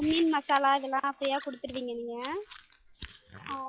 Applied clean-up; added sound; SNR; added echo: classical method log-MMSE.